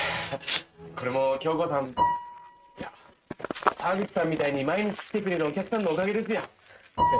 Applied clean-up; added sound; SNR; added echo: neural mask model RNNoise.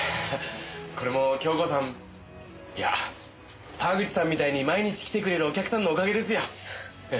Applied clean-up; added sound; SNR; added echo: none; none; none; none.